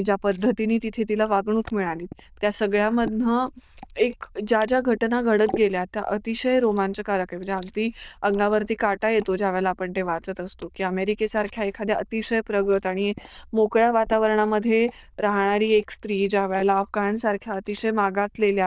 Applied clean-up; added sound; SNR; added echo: neural diffusion model UNIVERSE++.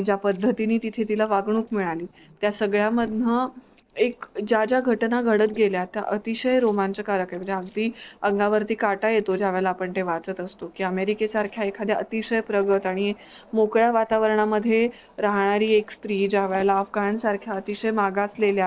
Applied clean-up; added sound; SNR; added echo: neural separator model SepFormer DNS4.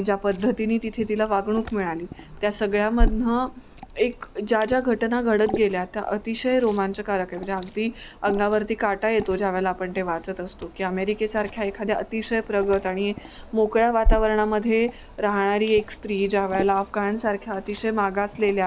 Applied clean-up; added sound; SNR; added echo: none; Liquid; 8 dB; none.